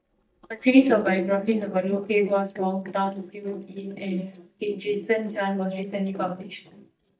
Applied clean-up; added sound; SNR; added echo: neural mask model DeepFilterNet 3.